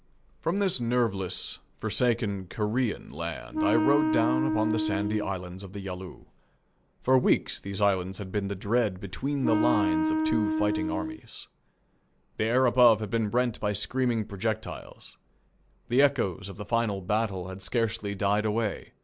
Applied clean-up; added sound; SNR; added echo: none; Wind instrument, woodwind instrument; -1 dB; none.